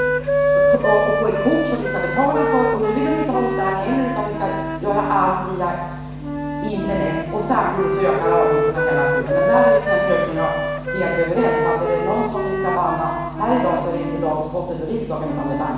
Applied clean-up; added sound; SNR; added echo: none; Wind instrument, woodwind instrument; 0 dB; reverberation time 1.1 s.